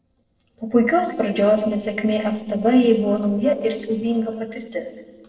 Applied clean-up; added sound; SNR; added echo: neural separator model SepFormer DNS4.